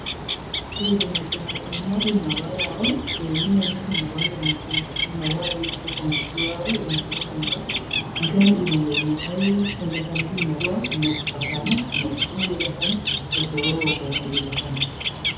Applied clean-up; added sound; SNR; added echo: none; Bird; 1 dB; reverberation time 0.8 s.